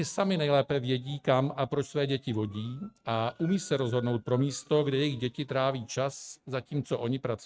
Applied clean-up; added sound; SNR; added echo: neural mask model RNNoise.